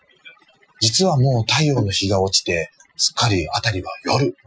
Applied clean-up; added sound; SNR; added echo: classical method Wiener filter.